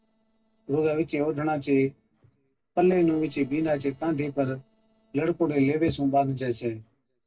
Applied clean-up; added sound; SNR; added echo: neural separator model SepFormer DNS4.